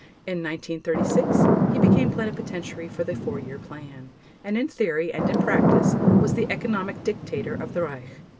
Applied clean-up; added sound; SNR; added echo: none; Thunder / Rain; -5 dB; none.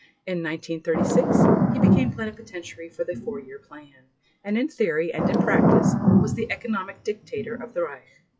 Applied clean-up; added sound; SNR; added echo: classical method log-MMSE.